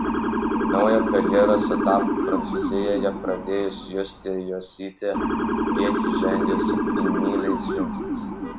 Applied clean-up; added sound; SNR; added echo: none; Motor vehicle (road) / Siren; -2 dB; none.